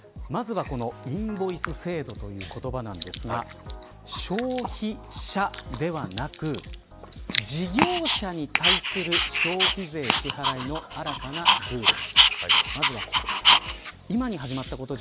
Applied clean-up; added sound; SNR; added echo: none; Dog; -4 dB; none.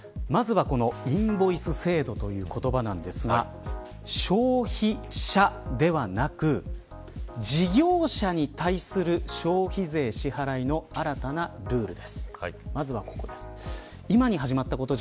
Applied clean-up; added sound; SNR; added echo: none; none; none; none.